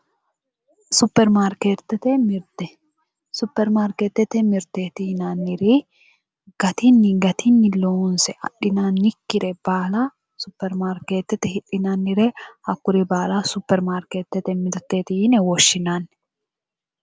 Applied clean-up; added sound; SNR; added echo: none; none; none; none.